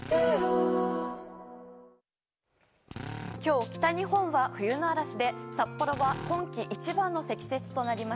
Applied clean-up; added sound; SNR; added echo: none; Drill; 17 dB; none.